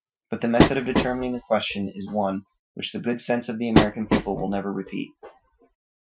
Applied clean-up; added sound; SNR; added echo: classical method Wiener filter.